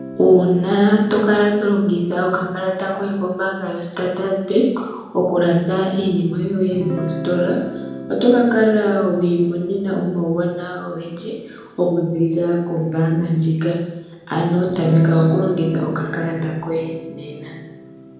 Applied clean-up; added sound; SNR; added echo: none; Guitar; 16 dB; reverberation time 0.9 s.